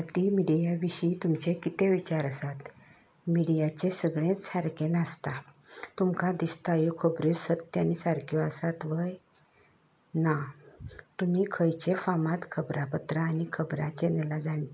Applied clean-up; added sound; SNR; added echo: none; none; none; none.